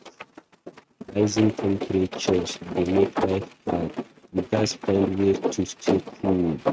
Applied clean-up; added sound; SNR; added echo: neural mask model RNNoise.